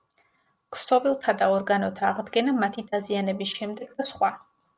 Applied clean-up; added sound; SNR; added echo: none; none; none; none.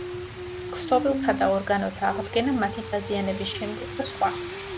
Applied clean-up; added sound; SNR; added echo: none; Rain; 7 dB; none.